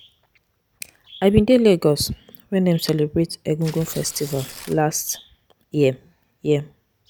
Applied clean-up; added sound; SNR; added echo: none; Tearing; 18 dB; none.